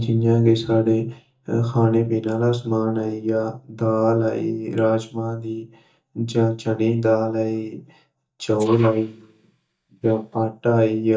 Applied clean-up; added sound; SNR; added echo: neural mask model DeepFilterNet 3.